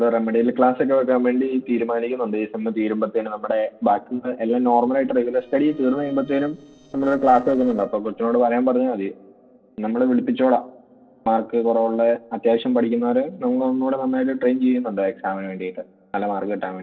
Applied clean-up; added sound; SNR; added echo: neural separator model SepFormer DNS4.